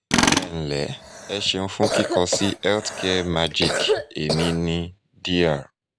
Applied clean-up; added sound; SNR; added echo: none; Cough + Tools; 1 dB; none.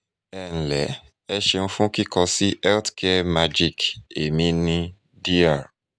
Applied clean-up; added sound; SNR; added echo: none; none; none; none.